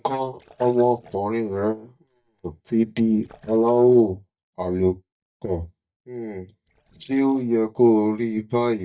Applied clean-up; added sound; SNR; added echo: neural mask model DeepFilterNet 3.